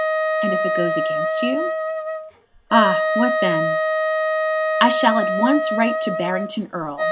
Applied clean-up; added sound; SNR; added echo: none; Wind instrument, woodwind instrument; -2 dB; none.